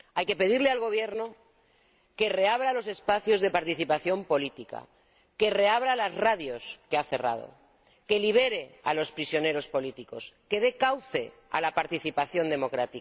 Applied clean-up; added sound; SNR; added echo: none; none; none; none.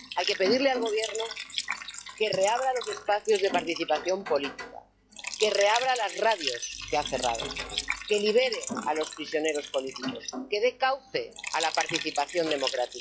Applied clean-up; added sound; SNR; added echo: classical method log-MMSE.